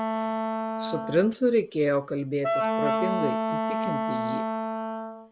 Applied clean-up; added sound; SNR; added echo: none; Wind instrument, woodwind instrument; 0 dB; none.